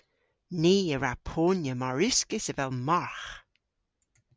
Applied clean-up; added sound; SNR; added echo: none; none; none; none.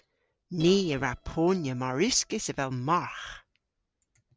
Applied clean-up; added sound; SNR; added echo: neural separator model SepFormer DNS4.